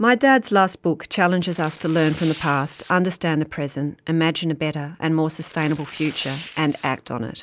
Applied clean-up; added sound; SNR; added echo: none; Tearing; 19 dB; none.